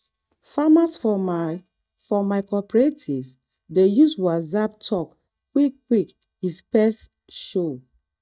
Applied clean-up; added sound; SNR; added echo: neural mask model DeepFilterNet 3.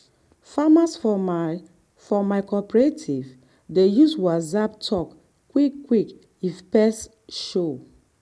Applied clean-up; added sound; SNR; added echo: none; none; none; none.